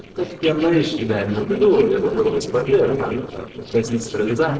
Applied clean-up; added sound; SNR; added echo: neural separator model SepFormer DNS4.